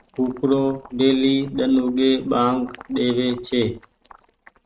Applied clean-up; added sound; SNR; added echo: neural mask model RNNoise.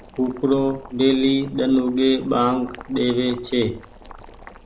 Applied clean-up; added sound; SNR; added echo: none; Boiling; 20 dB; none.